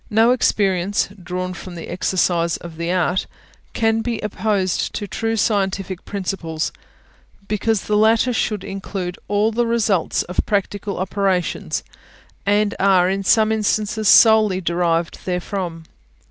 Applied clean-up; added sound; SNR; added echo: none; none; none; none.